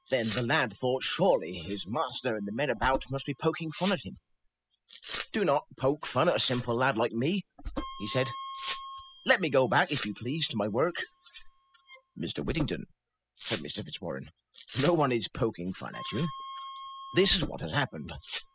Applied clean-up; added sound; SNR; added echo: classical method spectral subtraction.